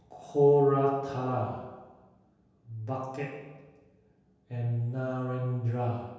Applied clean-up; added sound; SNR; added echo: none; none; none; reverberation time 1.2 s.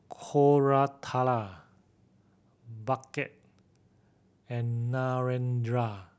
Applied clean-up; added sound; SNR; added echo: none; none; none; none.